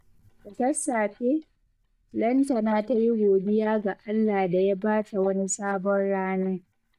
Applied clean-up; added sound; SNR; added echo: neural mask model DeepFilterNet 3.